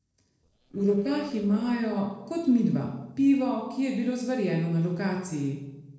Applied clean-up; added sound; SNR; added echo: neural separator model SepFormer DNS4.